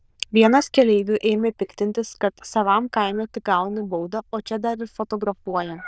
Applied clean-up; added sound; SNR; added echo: neural diffusion model UNIVERSE++.